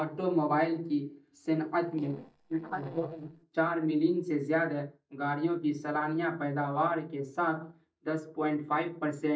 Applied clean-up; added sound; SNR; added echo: neural mask model DeepFilterNet 3.